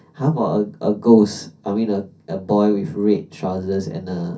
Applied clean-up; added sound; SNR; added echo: none; none; none; reverberation time 0.3 s.